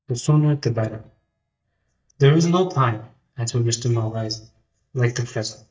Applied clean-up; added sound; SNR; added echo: neural mask model DeepFilterNet 3.